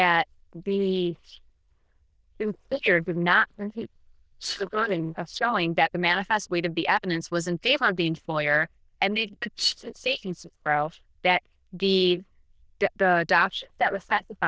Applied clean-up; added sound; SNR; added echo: neural diffusion model UNIVERSE++.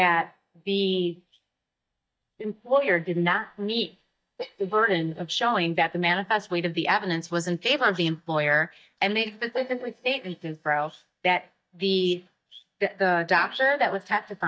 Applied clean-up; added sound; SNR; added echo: neural mask model DeepFilterNet 3.